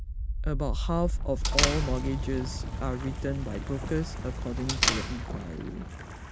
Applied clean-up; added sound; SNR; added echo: none; Wind + Door; -3 dB; none.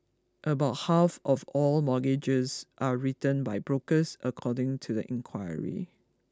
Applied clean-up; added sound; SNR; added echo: none; none; none; none.